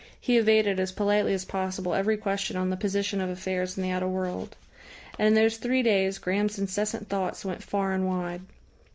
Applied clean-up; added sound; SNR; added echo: none; none; none; none.